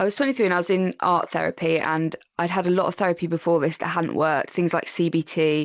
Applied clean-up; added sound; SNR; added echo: neural mask model Resemble Enhance denoiser.